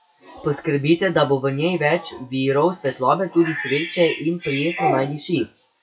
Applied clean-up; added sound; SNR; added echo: classical method WPE with log-MMSE.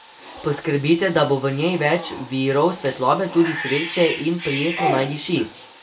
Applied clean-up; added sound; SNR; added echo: none; Bathtub (filling or washing) / Cat; 10 dB; reverberation time 0.2 s.